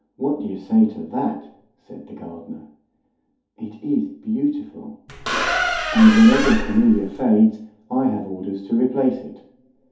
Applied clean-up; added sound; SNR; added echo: none; Squeak; 3 dB; reverberation time 0.5 s.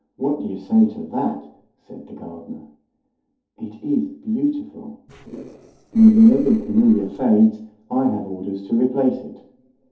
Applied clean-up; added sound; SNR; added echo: neural separator model SepFormer DNS4.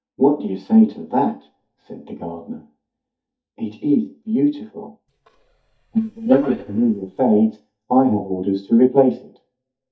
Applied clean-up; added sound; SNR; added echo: neural mask model DeepFilterNet 3.